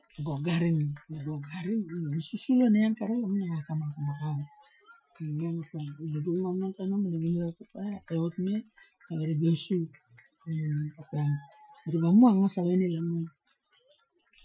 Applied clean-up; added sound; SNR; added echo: classical method Wiener filter.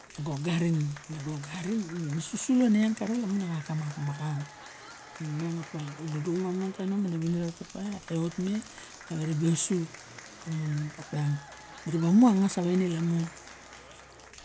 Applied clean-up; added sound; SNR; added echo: none; Applause / Crowd; 18 dB; none.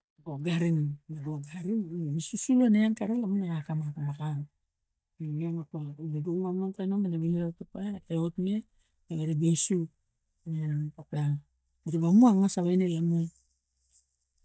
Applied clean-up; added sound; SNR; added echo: neural mask model DeepFilterNet 3.